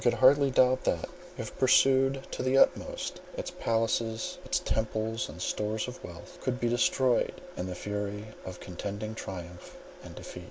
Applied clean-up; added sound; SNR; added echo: none; none; none; none.